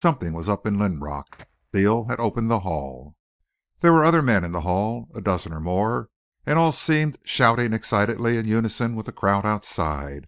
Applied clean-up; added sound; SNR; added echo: neural mask model DeepFilterNet 3.